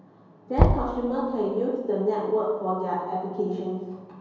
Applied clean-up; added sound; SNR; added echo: none; Knock / Wood; 0 dB; reverberation time 1.2 s.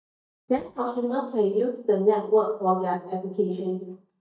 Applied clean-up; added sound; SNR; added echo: neural mask model DeepFilterNet 3.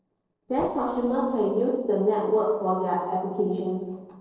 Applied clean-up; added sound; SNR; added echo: neural separator model SepFormer DNS4.